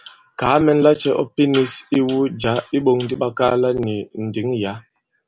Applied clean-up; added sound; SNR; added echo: none; none; none; none.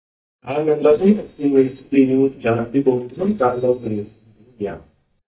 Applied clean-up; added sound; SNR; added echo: neural mask model DeepFilterNet 3.